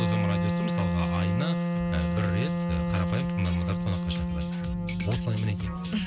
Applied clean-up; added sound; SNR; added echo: none; Wind instrument, woodwind instrument; -2 dB; none.